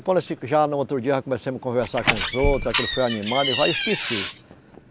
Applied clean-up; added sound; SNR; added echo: none; Door; 2 dB; none.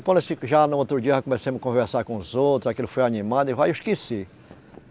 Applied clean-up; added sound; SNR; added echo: none; none; none; none.